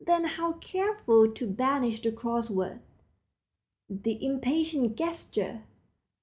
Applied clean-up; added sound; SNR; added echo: none; none; none; none.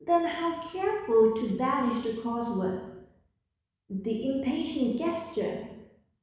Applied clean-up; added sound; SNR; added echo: none; none; none; reverberation time 0.9 s.